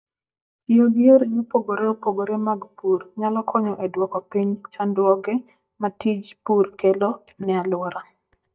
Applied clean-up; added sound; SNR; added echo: neural mask model DeepFilterNet 3.